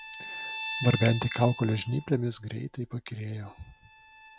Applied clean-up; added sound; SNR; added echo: none; Bowed string instrument; 11 dB; none.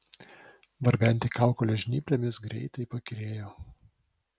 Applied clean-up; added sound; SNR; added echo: none; none; none; none.